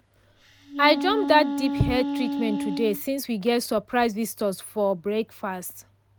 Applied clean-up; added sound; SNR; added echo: none; Wind instrument, woodwind instrument; 4 dB; none.